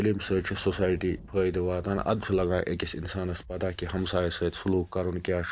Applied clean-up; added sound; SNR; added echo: none; Thunder; 19 dB; none.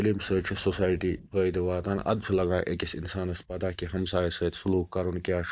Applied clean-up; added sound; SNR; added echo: neural mask model DeepFilterNet 3.